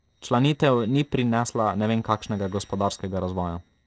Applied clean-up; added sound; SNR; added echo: neural separator model SepFormer DNS4.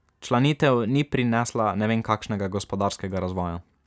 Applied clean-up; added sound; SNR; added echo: none; none; none; none.